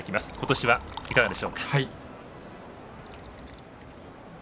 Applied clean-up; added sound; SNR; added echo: none; Liquid; 13 dB; none.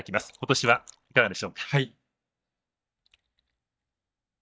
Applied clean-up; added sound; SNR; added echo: neural mask model DeepFilterNet 3.